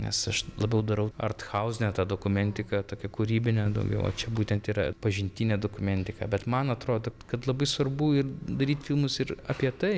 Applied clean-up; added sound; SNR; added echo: none; none; none; none.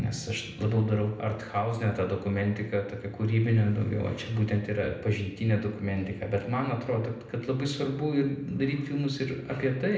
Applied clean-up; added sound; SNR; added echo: none; none; none; reverberation time 0.7 s.